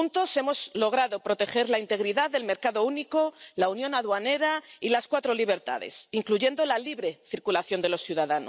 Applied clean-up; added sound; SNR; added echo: none; none; none; none.